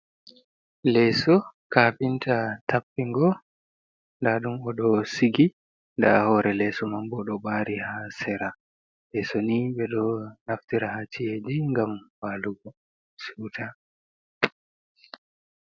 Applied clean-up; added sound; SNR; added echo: none; none; none; none.